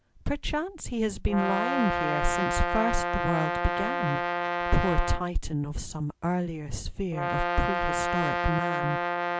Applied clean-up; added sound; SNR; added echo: none; Brass instrument; 1 dB; none.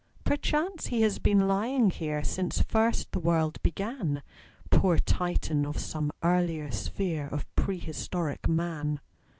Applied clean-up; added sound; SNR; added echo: none; none; none; none.